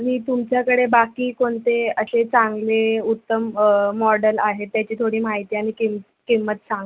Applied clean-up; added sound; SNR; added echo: none; none; none; none.